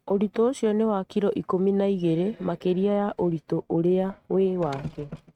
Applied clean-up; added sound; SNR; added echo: neural mask model RNNoise.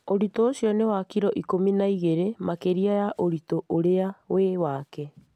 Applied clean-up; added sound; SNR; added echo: none; none; none; none.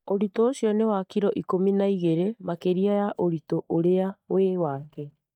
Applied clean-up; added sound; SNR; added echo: neural mask model DeepFilterNet 3.